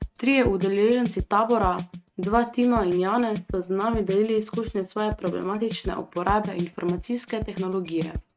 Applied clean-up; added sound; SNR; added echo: neural mask model RNNoise.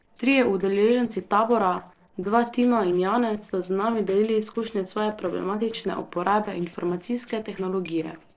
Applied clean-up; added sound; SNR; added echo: neural separator model SepFormer DNS4.